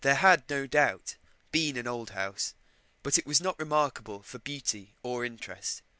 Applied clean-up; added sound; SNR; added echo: none; none; none; none.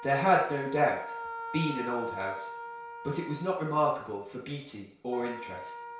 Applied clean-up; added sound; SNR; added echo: none; Wind instrument, woodwind instrument; 11 dB; reverberation time 0.6 s.